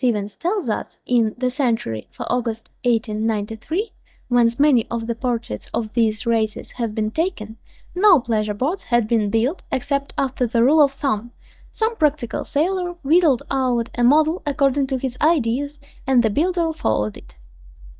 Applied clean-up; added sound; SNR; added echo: neural mask model DeepFilterNet 3.